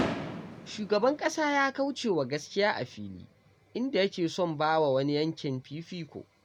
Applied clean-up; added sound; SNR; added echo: none; Fireworks; 13 dB; none.